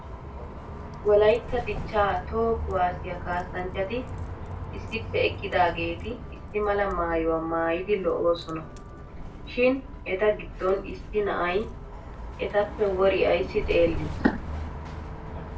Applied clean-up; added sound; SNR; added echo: none; Bus; 9 dB; reverberation time 0.2 s.